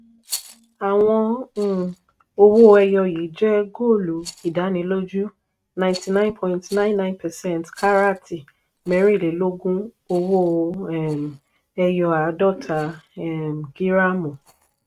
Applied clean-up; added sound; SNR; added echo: neural mask model RNNoise.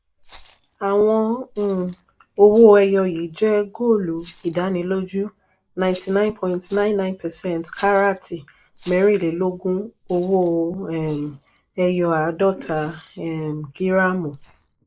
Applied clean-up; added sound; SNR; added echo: neural mask model Resemble Enhance denoiser.